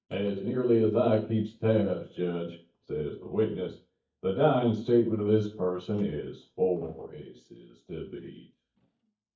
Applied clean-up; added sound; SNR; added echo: neural mask model DeepFilterNet 3.